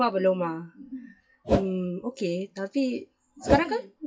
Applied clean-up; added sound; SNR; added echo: classical method WPE with log-MMSE.